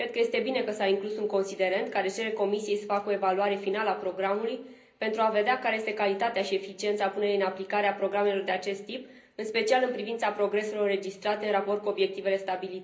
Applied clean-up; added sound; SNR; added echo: none; none; none; reverberation time 0.5 s.